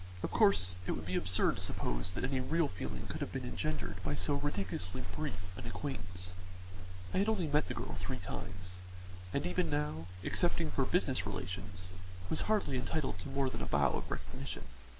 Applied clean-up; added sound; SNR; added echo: none; Domestic sounds, home sounds; 17 dB; none.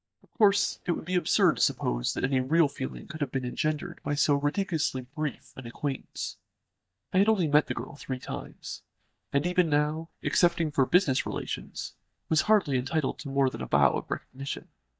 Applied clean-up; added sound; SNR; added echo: neural mask model DeepFilterNet 3.